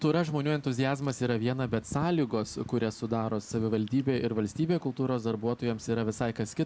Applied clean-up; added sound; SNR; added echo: none; none; none; none.